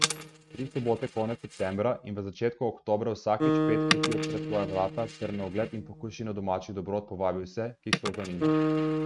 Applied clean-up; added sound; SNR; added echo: neural mask model RNNoise.